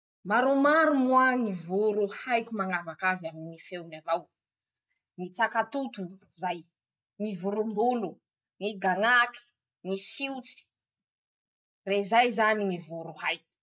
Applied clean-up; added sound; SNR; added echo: none; none; none; none.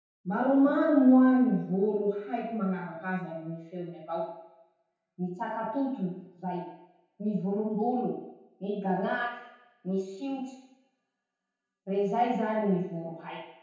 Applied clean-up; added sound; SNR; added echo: none; none; none; reverberation time 0.8 s.